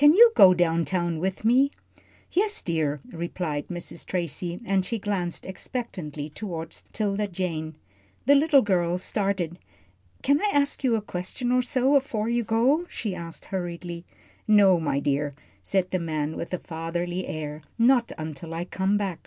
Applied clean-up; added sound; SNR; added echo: none; none; none; none.